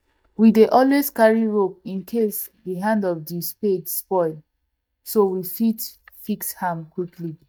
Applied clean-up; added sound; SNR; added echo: neural mask model DeepFilterNet 3.